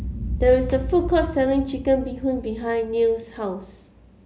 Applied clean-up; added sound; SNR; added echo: none; Boom; 9 dB; none.